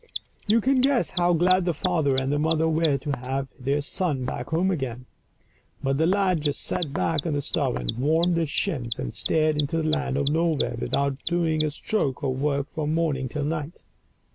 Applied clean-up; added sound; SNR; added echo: none; Mechanisms; 15 dB; none.